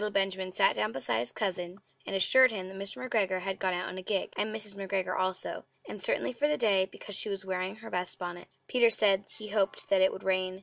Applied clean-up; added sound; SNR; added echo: none; none; none; none.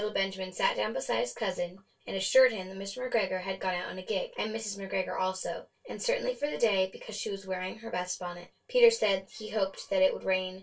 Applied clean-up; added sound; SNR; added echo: none; none; none; reverberation time 0.2 s.